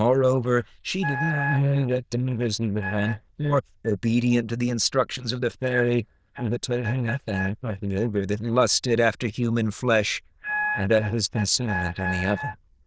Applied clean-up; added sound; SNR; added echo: neural diffusion model UNIVERSE++.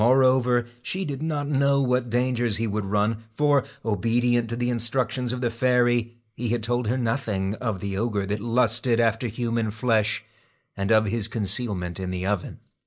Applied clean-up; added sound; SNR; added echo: neural mask model Resemble Enhance denoiser.